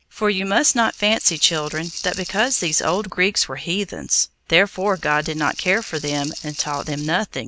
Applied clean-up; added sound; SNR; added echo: none; Rattle (instrument); 14 dB; none.